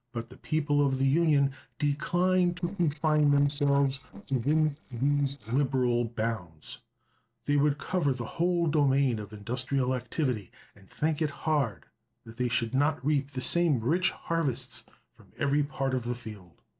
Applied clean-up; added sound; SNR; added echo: neural separator model SepFormer DNS4.